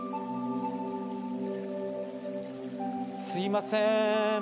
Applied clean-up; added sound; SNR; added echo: none; none; none; none.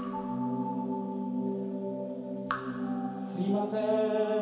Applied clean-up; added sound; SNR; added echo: none; Raindrop / Drip; 15 dB; reverberation time 2.2 s.